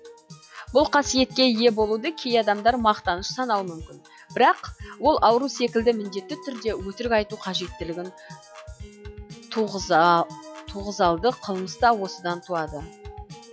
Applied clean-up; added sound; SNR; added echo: classical method log-MMSE.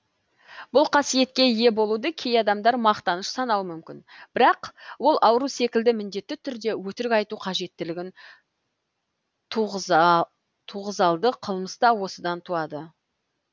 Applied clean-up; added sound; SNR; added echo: none; none; none; none.